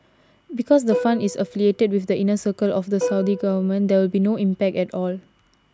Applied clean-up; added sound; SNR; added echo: none; Plucked string instrument; 10 dB; none.